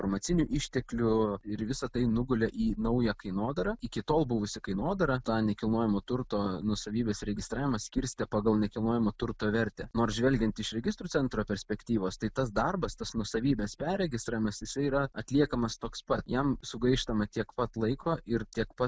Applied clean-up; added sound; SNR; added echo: none; none; none; none.